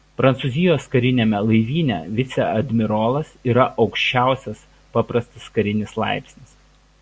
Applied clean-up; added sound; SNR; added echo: none; none; none; none.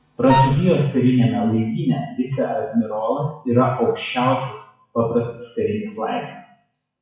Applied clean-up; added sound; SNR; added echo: classical method WPE with log-MMSE.